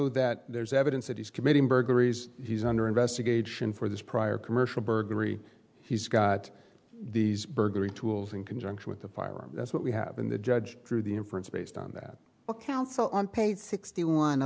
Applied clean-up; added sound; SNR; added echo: none; none; none; none.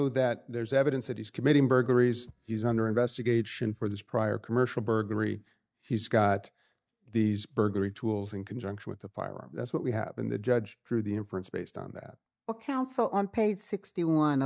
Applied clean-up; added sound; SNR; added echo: neural mask model DeepFilterNet 3.